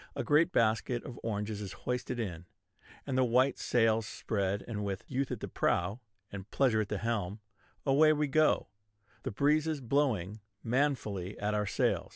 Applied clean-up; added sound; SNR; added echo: none; none; none; none.